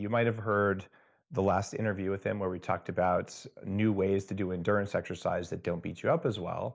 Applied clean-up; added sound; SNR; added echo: none; none; none; none.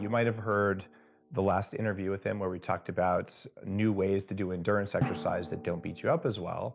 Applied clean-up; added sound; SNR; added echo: none; Drum; 13 dB; none.